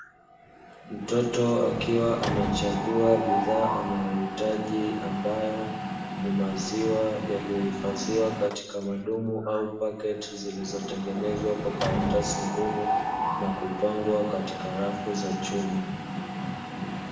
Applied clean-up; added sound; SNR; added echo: none; Mechanisms; 3 dB; reverberation time 0.9 s.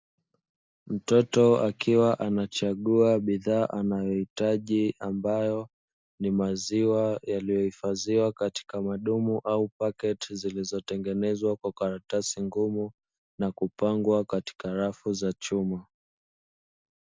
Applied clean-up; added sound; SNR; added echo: none; none; none; none.